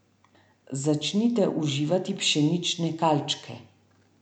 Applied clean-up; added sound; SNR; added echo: none; none; none; none.